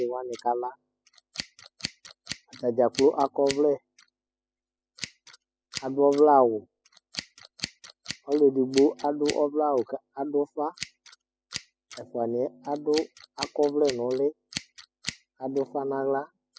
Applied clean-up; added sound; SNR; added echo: classical method spectral subtraction.